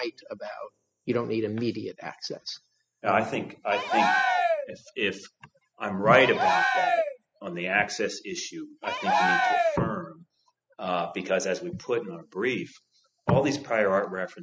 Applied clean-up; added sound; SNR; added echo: classical method spectral subtraction.